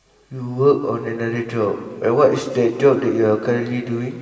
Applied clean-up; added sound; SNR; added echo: none; none; none; reverberation time 2.5 s.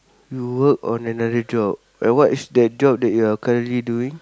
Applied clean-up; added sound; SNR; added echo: none; none; none; none.